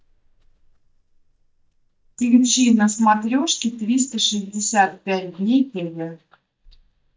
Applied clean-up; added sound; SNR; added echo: neural mask model DeepFilterNet 3.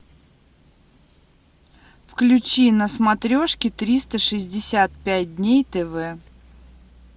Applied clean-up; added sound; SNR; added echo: none; none; none; none.